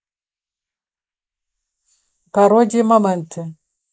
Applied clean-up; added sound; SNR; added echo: neural mask model Resemble Enhance denoiser.